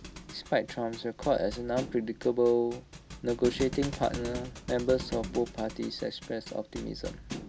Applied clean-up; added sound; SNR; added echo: none; Thump, thud; 11 dB; none.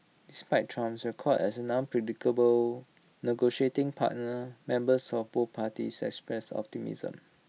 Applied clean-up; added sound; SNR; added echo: none; none; none; none.